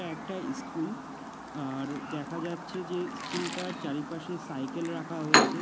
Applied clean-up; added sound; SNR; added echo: none; Chirp, tweet; -3 dB; none.